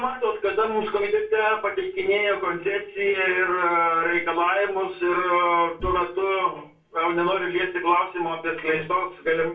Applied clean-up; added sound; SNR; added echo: none; none; none; reverberation time 0.3 s.